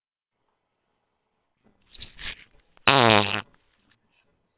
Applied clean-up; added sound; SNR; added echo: neural separator model SepFormer WHAMR!.